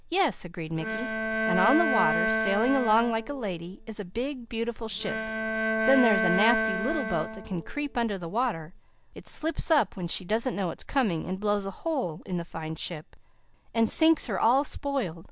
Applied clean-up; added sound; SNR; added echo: none; Bowed string instrument; 2 dB; none.